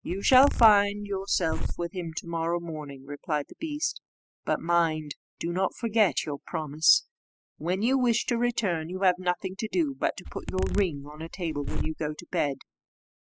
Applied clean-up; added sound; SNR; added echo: classical method spectral subtraction.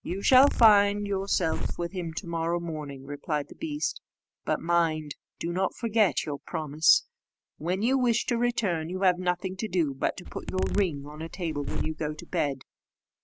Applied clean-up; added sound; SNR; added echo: none; Zipper (clothing); 4 dB; none.